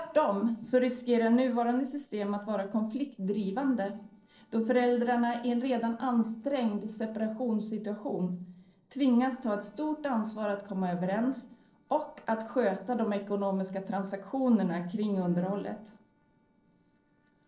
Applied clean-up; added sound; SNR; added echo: neural separator model SepFormer DNS4.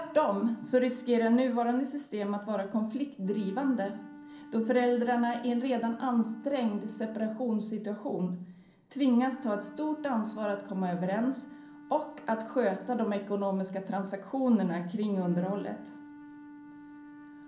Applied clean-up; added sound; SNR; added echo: none; Wind instrument, woodwind instrument; 19 dB; reverberation time 0.6 s.